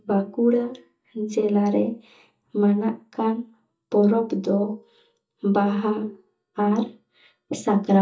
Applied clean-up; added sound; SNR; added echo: neural mask model DeepFilterNet 3.